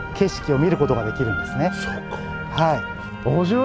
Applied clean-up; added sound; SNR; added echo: none; Drip; 17 dB; none.